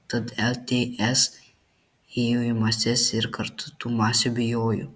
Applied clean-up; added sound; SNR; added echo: none; none; none; none.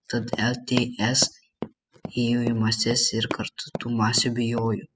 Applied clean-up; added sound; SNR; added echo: classical method spectral subtraction.